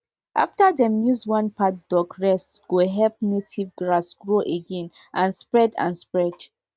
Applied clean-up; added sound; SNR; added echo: none; none; none; none.